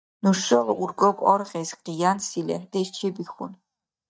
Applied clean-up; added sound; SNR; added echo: neural mask model DeepFilterNet 3.